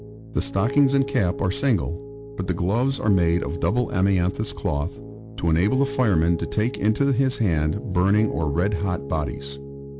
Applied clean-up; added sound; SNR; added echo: none; Piano; 11 dB; none.